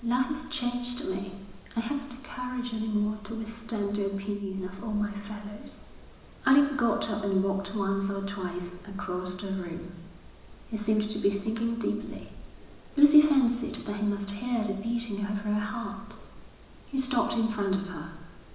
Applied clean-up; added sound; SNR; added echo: none; Insect; 18 dB; reverberation time 1.0 s.